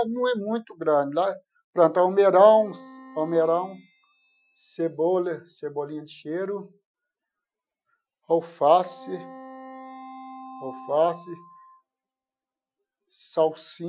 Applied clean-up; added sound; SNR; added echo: classical method Wiener filter.